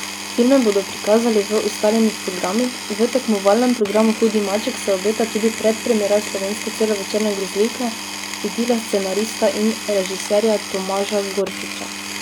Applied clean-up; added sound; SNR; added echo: none; Power tool; 9 dB; none.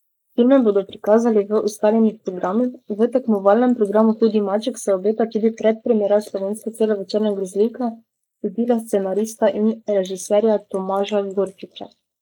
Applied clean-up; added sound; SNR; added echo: neural mask model Resemble Enhance denoiser.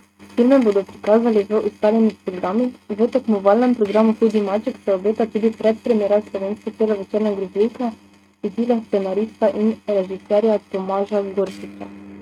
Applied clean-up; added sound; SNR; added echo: neural mask model RNNoise.